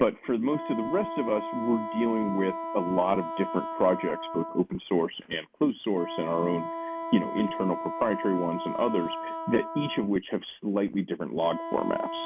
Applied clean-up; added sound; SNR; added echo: none; Wind instrument, woodwind instrument; 7 dB; none.